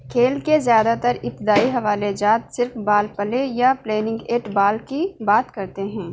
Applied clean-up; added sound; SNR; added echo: none; none; none; none.